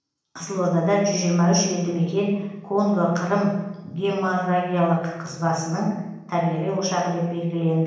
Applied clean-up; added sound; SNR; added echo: none; none; none; reverberation time 1.0 s.